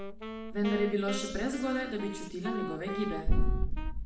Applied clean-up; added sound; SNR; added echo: none; Wind instrument, woodwind instrument; 11 dB; reverberation time 0.7 s.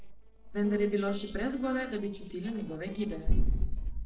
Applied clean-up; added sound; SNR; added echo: neural separator model SepFormer DNS4.